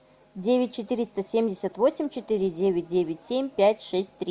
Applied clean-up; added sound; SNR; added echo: none; none; none; none.